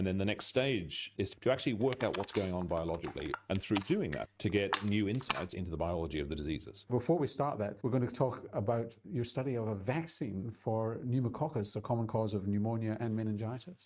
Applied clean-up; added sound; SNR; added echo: neural mask model RNNoise.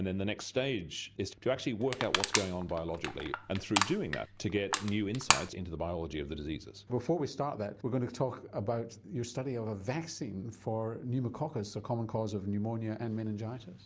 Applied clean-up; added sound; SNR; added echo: none; Crushing; 0 dB; none.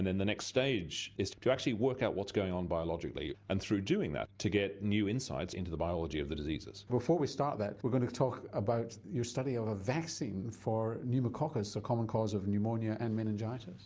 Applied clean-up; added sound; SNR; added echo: none; none; none; none.